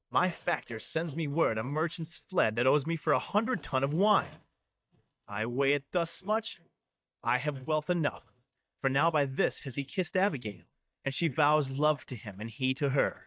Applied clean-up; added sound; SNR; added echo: neural mask model DeepFilterNet 3.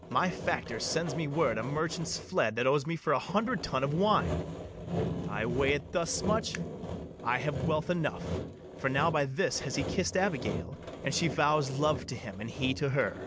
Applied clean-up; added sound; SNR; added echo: none; Sawing; 7 dB; none.